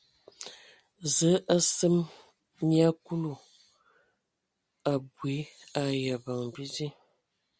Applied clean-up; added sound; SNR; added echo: none; none; none; none.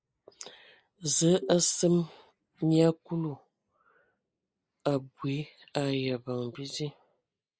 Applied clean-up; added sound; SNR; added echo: neural mask model Resemble Enhance denoiser.